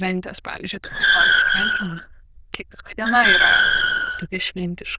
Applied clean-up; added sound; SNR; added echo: neural diffusion model UNIVERSE++.